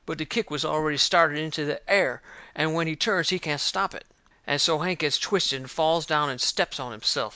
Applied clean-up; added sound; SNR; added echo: none; none; none; none.